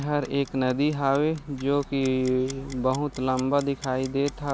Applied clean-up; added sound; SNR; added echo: none; Accelerating, revving, vroom + Clock; 18 dB; none.